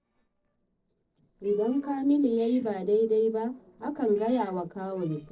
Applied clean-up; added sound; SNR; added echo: neural separator model SepFormer DNS4.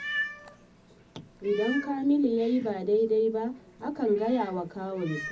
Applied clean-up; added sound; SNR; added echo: none; Meow; 12 dB; reverberation time 0.4 s.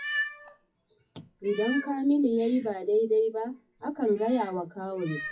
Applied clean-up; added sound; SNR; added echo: classical method WPE with log-MMSE.